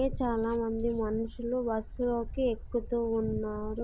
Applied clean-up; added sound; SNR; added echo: none; Wind / Bird; 10 dB; none.